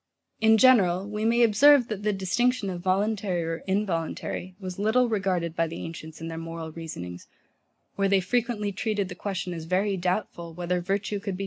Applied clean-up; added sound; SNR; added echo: none; none; none; none.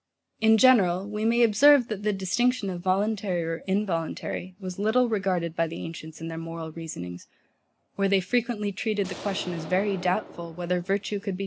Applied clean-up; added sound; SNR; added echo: none; Explosion; 15 dB; none.